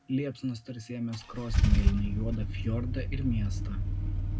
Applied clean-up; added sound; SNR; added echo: none; Idling / Engine starting / Car; -4 dB; reverberation time 0.2 s.